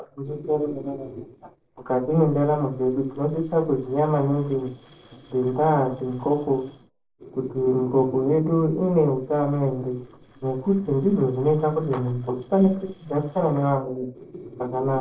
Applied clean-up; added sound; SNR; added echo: neural separator model SepFormer DNS4.